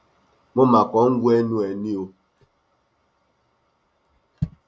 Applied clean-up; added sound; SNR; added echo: none; none; none; none.